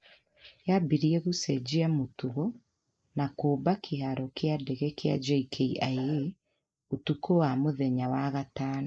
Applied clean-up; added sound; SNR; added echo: neural mask model Resemble Enhance denoiser.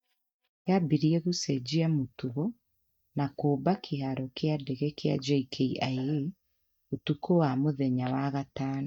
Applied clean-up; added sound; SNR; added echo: neural mask model DeepFilterNet 3.